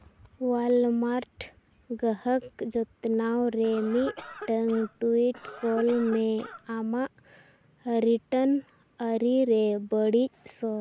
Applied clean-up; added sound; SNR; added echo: none; Cough; 15 dB; none.